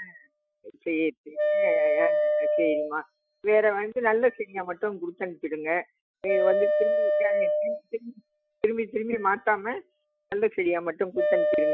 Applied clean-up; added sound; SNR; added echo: classical method Wiener filter.